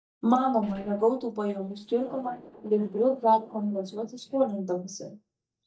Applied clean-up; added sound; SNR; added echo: neural mask model DeepFilterNet 3.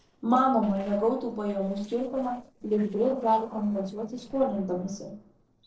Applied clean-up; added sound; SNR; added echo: neural separator model SepFormer DNS4.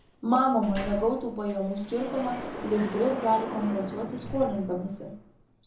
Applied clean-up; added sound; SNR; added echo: none; Sliding door; 10 dB; reverberation time 0.6 s.